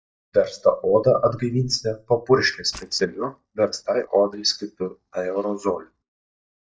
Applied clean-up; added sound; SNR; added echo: neural mask model DeepFilterNet 3.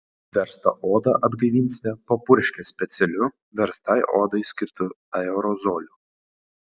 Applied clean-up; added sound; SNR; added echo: none; none; none; none.